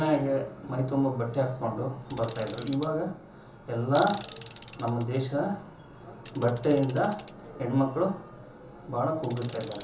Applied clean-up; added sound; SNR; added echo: none; Tools; 7 dB; reverberation time 0.7 s.